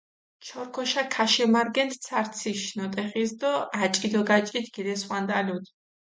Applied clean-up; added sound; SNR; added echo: none; none; none; none.